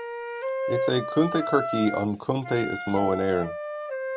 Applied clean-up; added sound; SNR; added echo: none; Wind instrument, woodwind instrument; 4 dB; none.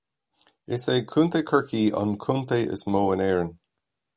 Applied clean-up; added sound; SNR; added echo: none; none; none; none.